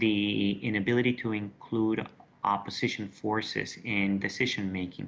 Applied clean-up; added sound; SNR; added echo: none; none; none; none.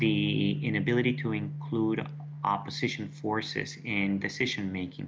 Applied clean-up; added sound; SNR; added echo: none; Bass guitar; 7 dB; none.